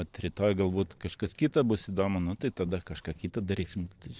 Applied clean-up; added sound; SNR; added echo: neural separator model SepFormer DNS4.